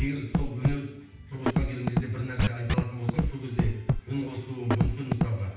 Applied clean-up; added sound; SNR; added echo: none; Scratching (performance technique); -3 dB; reverberation time 0.9 s.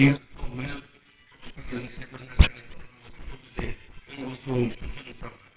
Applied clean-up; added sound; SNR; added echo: neural separator model SepFormer WHAMR!.